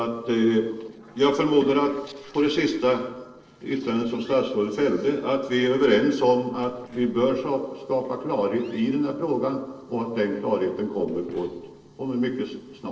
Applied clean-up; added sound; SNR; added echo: neural separator model SepFormer DNS4.